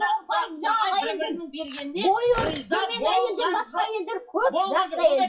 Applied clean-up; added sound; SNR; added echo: classical method WPE with log-MMSE.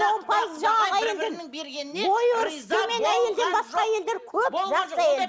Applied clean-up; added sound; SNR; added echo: none; none; none; none.